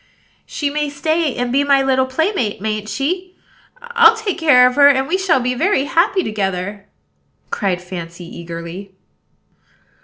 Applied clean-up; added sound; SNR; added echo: none; none; none; none.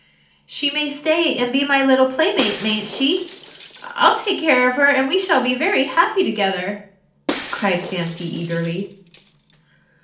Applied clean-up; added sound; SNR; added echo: none; Shatter; 11 dB; reverberation time 0.4 s.